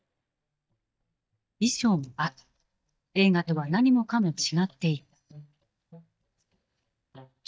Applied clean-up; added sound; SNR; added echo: neural mask model DeepFilterNet 3.